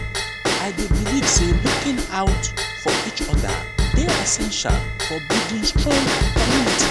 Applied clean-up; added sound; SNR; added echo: none; Bell / Drum / Drum kit; -5 dB; none.